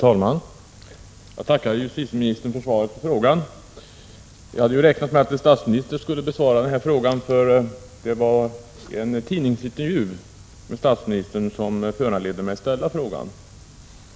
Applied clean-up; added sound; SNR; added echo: none; none; none; none.